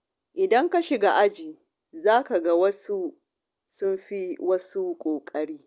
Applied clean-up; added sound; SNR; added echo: none; none; none; none.